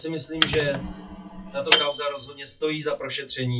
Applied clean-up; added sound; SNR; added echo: classical method WPE with log-MMSE.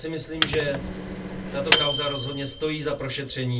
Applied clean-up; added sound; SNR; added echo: none; Microwave oven; -1 dB; reverberation time 0.2 s.